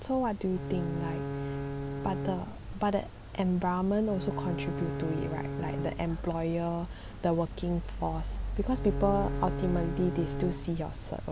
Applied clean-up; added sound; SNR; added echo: none; Bowed string instrument; 5 dB; none.